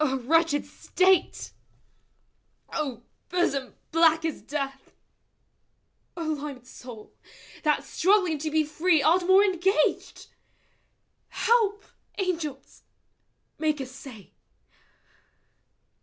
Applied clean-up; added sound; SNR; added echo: none; none; none; none.